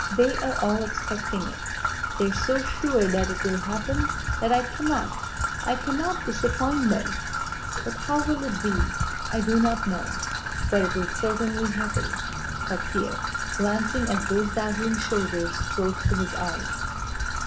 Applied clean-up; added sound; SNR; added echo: none; Trickle, dribble / Traffic noise, roadway noise; 1 dB; reverberation time 0.3 s.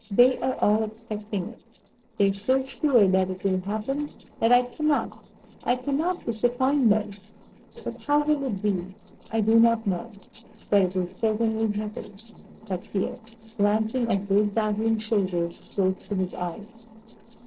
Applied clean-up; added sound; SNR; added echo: neural separator model SepFormer DNS4.